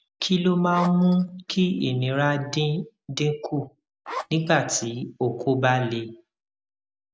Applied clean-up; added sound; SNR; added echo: none; Zipper (clothing); 10 dB; none.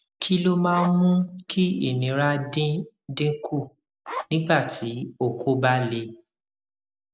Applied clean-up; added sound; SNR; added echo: neural separator model SepFormer DNS4.